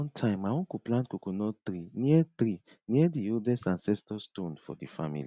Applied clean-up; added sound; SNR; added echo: none; none; none; none.